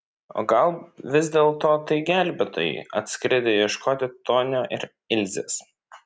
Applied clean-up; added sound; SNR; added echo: none; none; none; none.